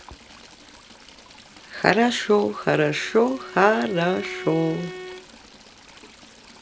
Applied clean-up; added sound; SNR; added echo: none; Stream / Trickle, dribble + Bowed string instrument; 17 dB; none.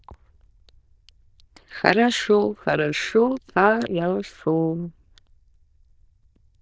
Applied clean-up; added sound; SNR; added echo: neural diffusion model UNIVERSE++.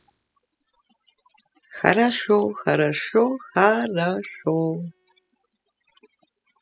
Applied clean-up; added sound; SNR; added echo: classical method spectral subtraction.